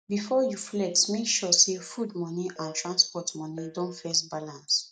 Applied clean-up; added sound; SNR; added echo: neural mask model DeepFilterNet 3.